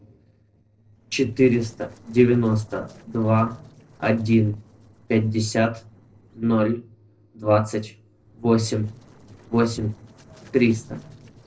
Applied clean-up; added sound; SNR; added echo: neural separator model SepFormer DNS4.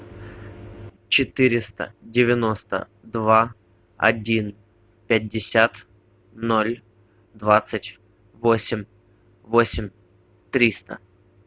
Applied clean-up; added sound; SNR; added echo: none; none; none; none.